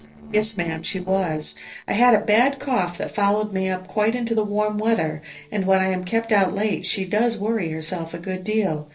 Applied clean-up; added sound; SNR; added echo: neural separator model SepFormer DNS4.